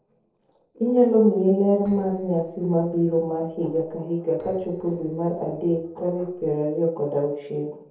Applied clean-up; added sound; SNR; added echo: neural separator model SepFormer DNS4.